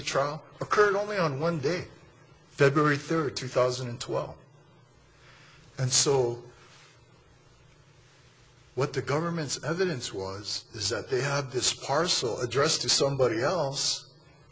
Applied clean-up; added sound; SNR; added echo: none; none; none; none.